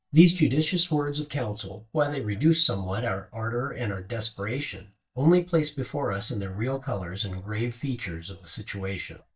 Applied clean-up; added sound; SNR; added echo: neural mask model DeepFilterNet 3.